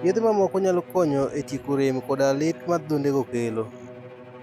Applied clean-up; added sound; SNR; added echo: none; Bowed string instrument; 16 dB; none.